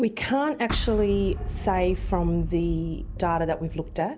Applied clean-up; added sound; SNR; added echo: none; Boom; 5 dB; none.